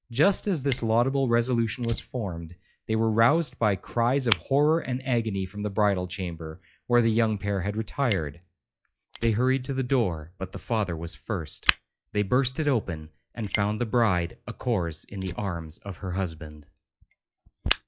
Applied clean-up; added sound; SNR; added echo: classical method log-MMSE.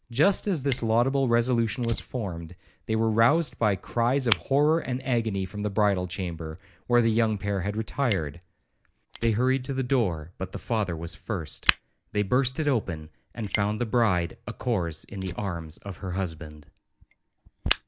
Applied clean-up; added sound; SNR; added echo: none; Fire; 13 dB; none.